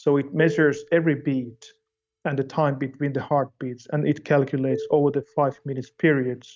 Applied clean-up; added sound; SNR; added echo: neural mask model RNNoise.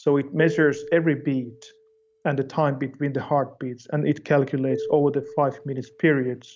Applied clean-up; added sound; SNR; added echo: none; Marimba, xylophone; 14 dB; none.